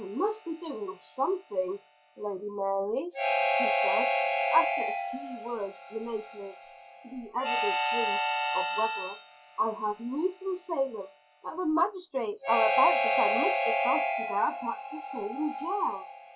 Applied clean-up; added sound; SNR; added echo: classical method log-MMSE.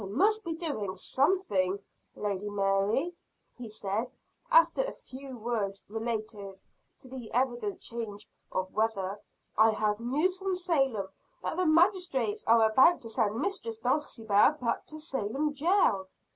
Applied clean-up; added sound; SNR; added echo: none; none; none; none.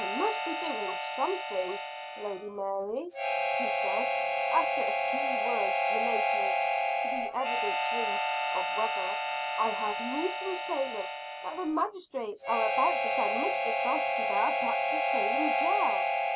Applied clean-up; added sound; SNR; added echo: none; Harmonica; -4 dB; none.